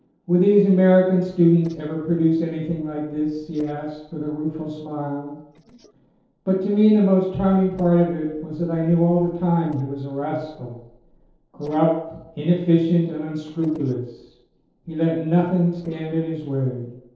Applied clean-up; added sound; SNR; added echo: neural separator model SepFormer DNS4.